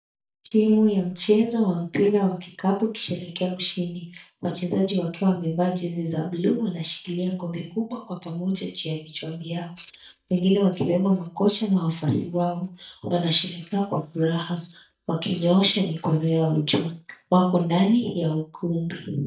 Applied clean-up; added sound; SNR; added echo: neural mask model DeepFilterNet 3.